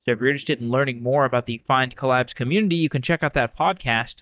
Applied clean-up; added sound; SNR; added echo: neural mask model DeepFilterNet 3.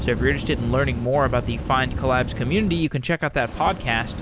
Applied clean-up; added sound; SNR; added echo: none; Fire; 6 dB; none.